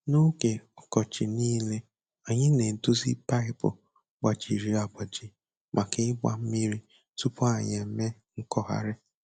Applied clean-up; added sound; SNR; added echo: none; none; none; none.